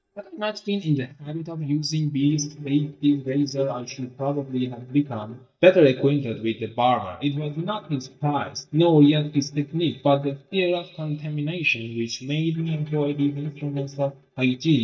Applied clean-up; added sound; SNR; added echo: neural mask model DeepFilterNet 3.